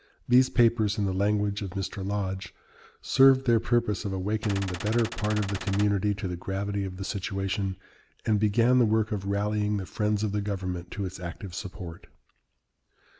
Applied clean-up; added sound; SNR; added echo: none; Gunshot, gunfire; 11 dB; none.